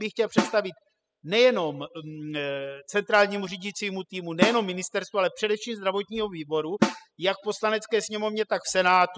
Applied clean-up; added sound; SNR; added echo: classical method spectral subtraction.